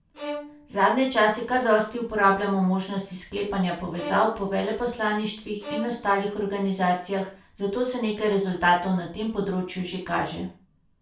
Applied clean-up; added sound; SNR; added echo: none; Bowed string instrument; 14 dB; reverberation time 0.4 s.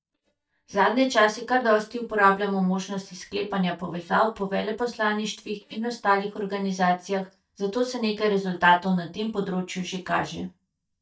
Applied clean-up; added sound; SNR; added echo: neural mask model DeepFilterNet 3.